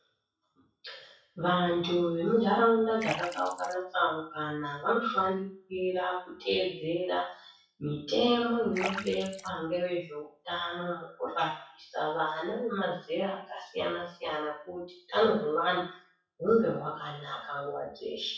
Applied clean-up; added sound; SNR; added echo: classical method WPE with log-MMSE.